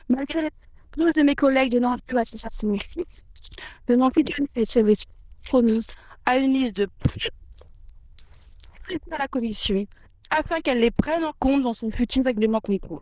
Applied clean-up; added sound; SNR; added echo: neural diffusion model UNIVERSE++.